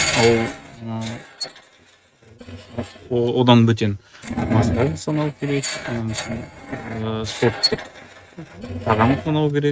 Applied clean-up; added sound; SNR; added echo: neural mask model RNNoise.